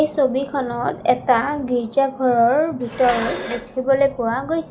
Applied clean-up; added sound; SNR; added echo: none; Dishes, pots, and pans; 12 dB; none.